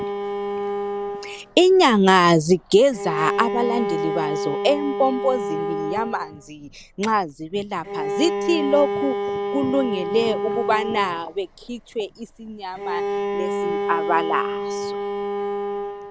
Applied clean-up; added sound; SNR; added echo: none; Bowed string instrument; 4 dB; none.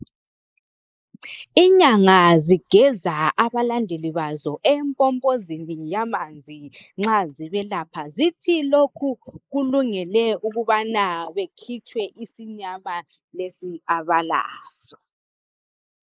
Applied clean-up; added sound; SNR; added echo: neural mask model Resemble Enhance denoiser.